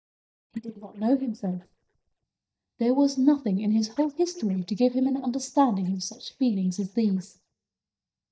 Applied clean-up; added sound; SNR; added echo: neural mask model DeepFilterNet 3.